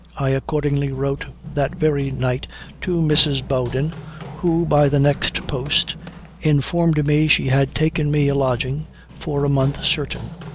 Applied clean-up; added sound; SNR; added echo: none; Run; 16 dB; none.